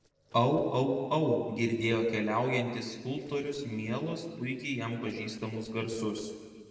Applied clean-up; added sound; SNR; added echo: neural separator model SepFormer DNS4.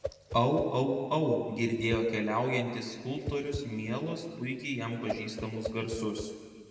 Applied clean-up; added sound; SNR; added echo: none; Whoosh, swoosh, swish; 12 dB; reverberation time 2.1 s.